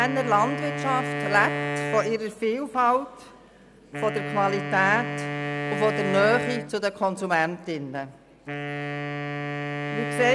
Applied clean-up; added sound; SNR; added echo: none; Wind instrument, woodwind instrument; 5 dB; none.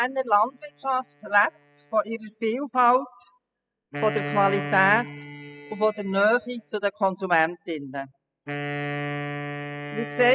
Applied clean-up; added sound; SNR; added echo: classical method spectral subtraction.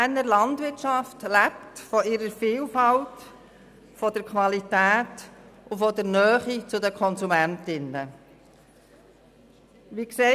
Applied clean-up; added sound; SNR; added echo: none; none; none; none.